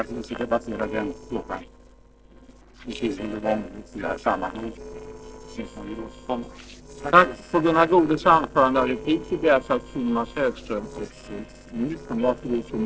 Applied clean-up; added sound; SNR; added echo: neural separator model SepFormer DNS4.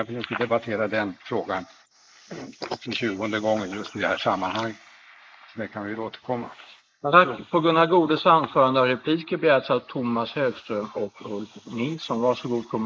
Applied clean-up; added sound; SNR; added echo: neural mask model Resemble Enhance denoiser.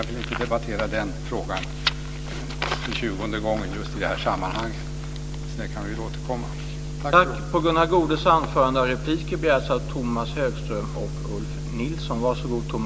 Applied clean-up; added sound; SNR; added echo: none; none; none; none.